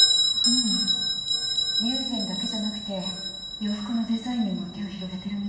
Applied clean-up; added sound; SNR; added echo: none; Bell; -4 dB; reverberation time 1.0 s.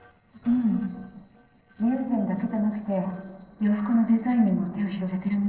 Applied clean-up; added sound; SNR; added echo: neural separator model SepFormer DNS4.